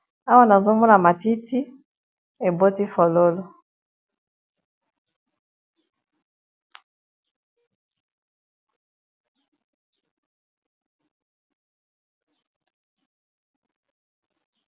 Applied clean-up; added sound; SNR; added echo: none; none; none; none.